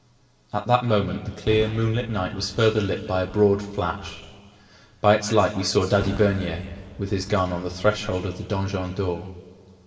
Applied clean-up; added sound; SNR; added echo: none; Fireworks; 18 dB; reverberation time 2.4 s.